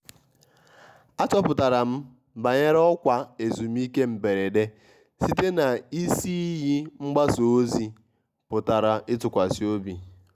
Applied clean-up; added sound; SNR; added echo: none; none; none; none.